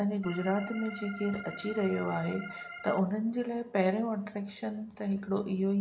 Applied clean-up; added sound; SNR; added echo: none; Organ; 12 dB; reverberation time 0.6 s.